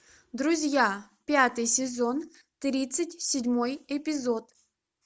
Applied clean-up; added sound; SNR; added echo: none; none; none; none.